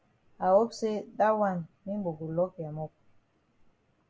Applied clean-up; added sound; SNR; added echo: none; none; none; none.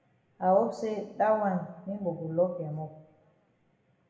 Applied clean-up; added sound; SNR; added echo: none; none; none; reverberation time 0.9 s.